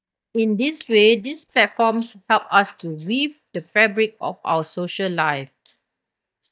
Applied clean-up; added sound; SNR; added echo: neural mask model DeepFilterNet 3.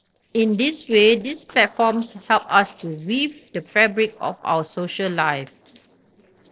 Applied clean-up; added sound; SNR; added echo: neural separator model SepFormer DNS4.